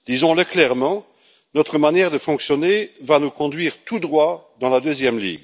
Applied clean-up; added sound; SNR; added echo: none; none; none; none.